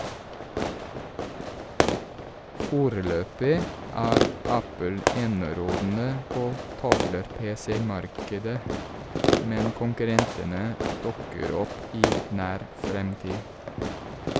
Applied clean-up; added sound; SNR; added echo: none; Fireworks; 0 dB; none.